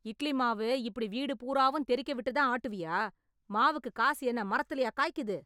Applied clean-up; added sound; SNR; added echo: none; none; none; none.